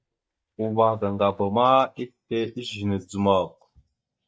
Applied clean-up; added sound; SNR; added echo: neural mask model DeepFilterNet 3.